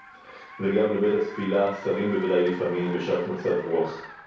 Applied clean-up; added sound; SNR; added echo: none; Car; 16 dB; reverberation time 0.6 s.